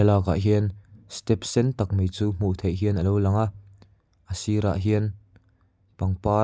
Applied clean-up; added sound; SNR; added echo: none; none; none; none.